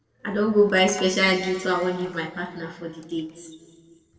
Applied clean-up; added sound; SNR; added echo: neural separator model SepFormer DNS4.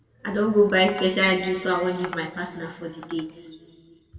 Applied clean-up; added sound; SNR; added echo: none; Tap; 20 dB; reverberation time 1.9 s.